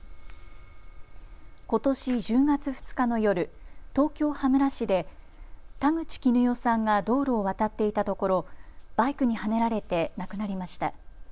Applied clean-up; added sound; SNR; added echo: none; none; none; none.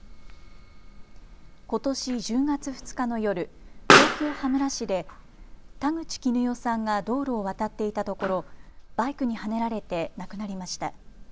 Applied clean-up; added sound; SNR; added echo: none; Explosion; 1 dB; none.